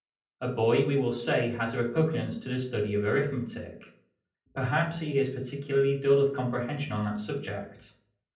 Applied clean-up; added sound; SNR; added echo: none; none; none; reverberation time 0.6 s.